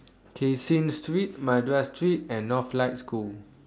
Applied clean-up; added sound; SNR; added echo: none; none; none; none.